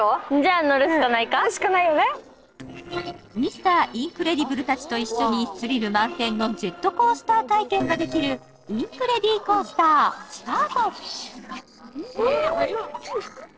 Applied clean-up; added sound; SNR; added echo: neural separator model SepFormer DNS4.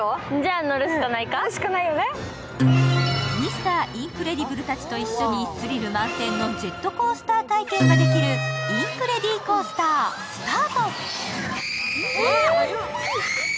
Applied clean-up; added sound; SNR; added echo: none; Acoustic guitar; 1 dB; none.